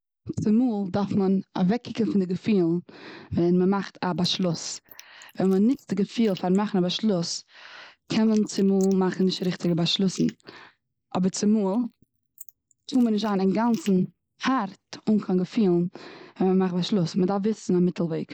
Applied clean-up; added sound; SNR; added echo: neural mask model Resemble Enhance denoiser.